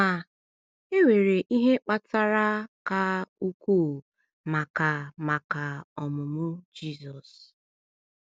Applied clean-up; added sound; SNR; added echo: none; none; none; none.